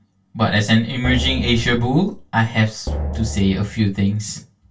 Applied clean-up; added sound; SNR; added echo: none; Drum; 8 dB; reverberation time 0.2 s.